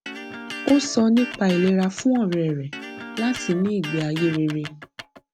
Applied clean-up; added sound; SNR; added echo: none; Electric guitar; 13 dB; none.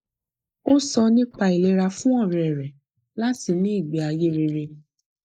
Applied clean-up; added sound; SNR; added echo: neural mask model Resemble Enhance denoiser.